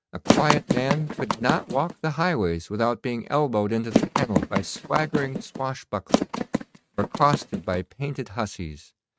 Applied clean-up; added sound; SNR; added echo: neural mask model RNNoise.